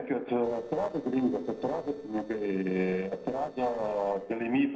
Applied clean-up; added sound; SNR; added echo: neural separator model SepFormer DNS4.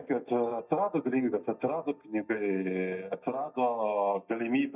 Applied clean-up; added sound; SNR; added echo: neural mask model DeepFilterNet 3.